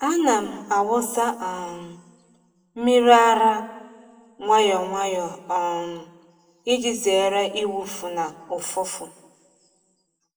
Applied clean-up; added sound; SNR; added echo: none; none; none; reverberation time 0.9 s.